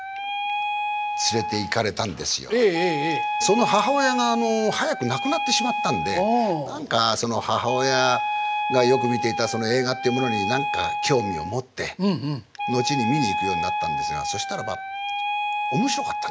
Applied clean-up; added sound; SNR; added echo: none; Wind instrument, woodwind instrument; 3 dB; none.